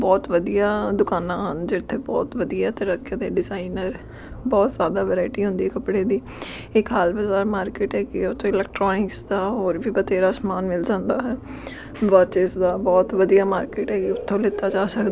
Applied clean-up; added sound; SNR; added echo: none; none; none; none.